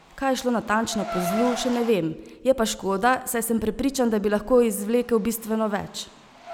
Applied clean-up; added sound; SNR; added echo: none; Car; 14 dB; none.